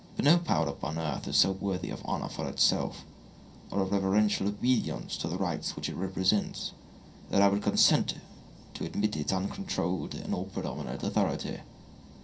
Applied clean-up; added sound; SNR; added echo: none; none; none; reverberation time 0.3 s.